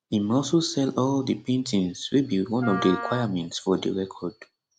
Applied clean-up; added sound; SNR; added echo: none; Wind instrument, woodwind instrument; 11 dB; none.